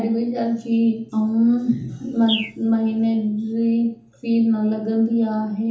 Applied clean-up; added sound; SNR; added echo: none; Bird; 13 dB; reverberation time 0.7 s.